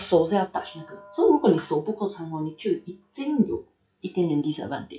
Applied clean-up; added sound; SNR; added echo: classical method WPE with log-MMSE.